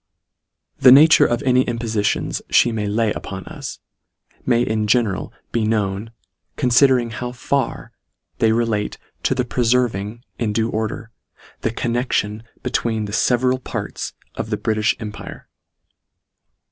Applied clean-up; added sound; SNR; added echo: none; none; none; none.